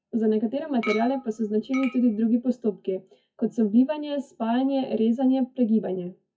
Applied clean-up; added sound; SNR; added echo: classical method WPE with log-MMSE.